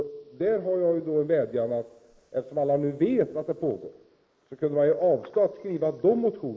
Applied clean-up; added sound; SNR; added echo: neural mask model Resemble Enhance denoiser.